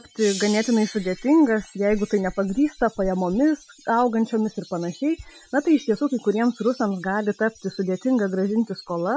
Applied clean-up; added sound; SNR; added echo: classical method Wiener filter.